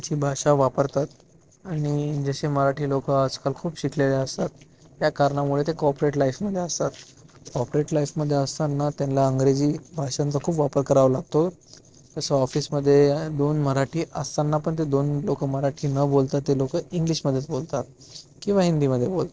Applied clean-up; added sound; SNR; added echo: neural separator model SepFormer DNS4.